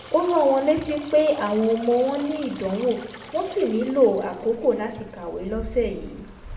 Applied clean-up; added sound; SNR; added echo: none; Stream; 17 dB; reverberation time 0.7 s.